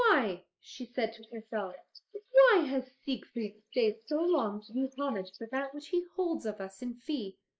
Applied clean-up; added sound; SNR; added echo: neural mask model Resemble Enhance denoiser.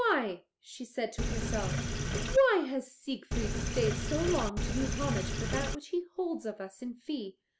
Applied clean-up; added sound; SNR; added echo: none; Sink (filling or washing); -1 dB; none.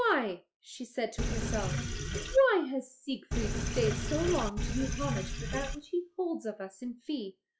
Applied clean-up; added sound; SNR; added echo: classical method log-MMSE.